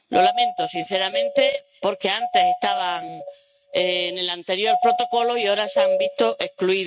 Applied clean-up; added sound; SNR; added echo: neural mask model RNNoise.